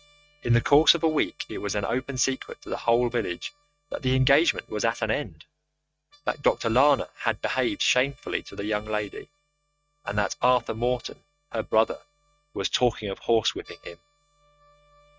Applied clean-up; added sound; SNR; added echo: neural mask model RNNoise.